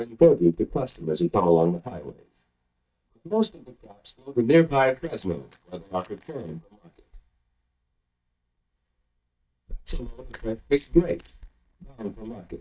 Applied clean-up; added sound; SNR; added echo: neural mask model DeepFilterNet 3.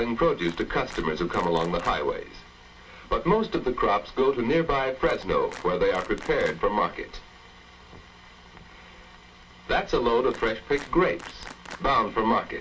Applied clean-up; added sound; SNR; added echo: none; Clapping; 19 dB; reverberation time 0.2 s.